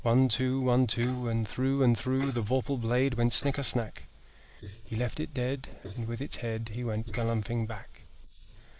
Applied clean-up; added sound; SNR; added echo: neural mask model Resemble Enhance denoiser.